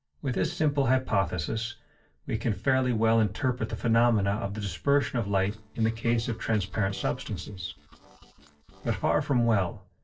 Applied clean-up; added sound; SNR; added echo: neural separator model SepFormer DNS4.